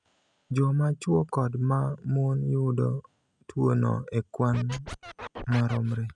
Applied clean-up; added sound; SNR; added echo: neural mask model RNNoise.